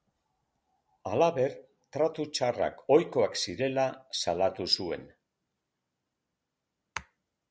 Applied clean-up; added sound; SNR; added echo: none; none; none; none.